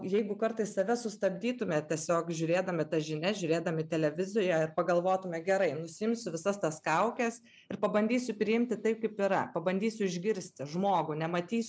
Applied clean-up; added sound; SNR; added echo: none; none; none; none.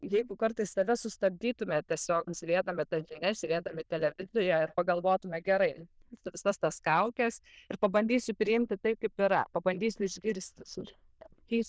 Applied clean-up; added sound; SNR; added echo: neural diffusion model UNIVERSE++.